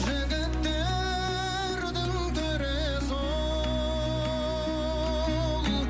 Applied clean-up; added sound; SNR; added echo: none; none; none; none.